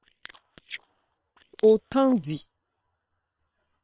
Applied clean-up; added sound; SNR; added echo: neural separator model SepFormer WHAM!.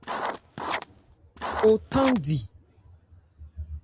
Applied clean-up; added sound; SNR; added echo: none; Writing; 5 dB; none.